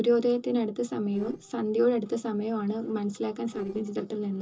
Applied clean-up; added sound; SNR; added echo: neural separator model SepFormer DNS4.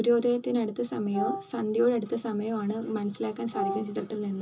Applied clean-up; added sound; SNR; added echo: none; Wind instrument, woodwind instrument; 6 dB; reverberation time 0.2 s.